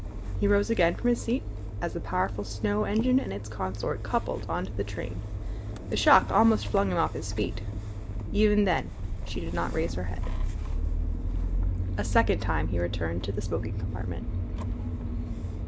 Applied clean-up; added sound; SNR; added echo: none; Engine starting / Motor vehicle (road); 2 dB; none.